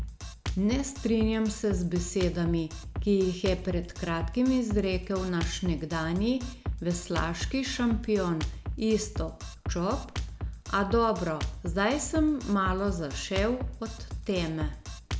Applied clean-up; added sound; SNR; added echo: none; Drum kit; 6 dB; none.